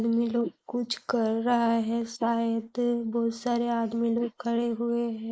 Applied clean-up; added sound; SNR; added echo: neural mask model Resemble Enhance denoiser.